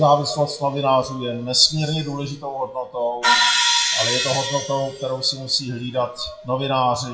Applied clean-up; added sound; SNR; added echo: classical method WPE with log-MMSE.